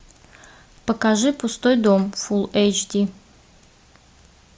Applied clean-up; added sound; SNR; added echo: none; none; none; none.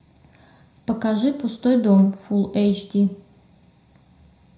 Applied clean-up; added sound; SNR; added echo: none; none; none; reverberation time 0.4 s.